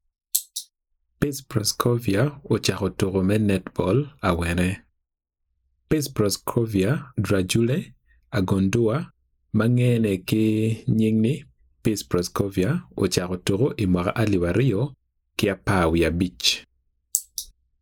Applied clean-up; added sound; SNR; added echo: neural mask model Resemble Enhance denoiser.